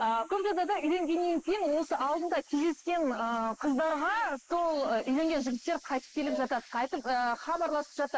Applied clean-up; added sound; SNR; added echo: neural mask model Resemble Enhance denoiser.